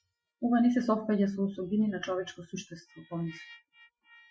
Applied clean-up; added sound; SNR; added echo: classical method Wiener filter.